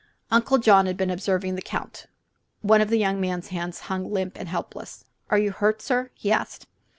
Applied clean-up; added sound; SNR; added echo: none; none; none; none.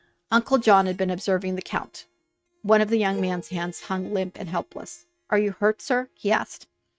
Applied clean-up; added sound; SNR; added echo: neural mask model RNNoise.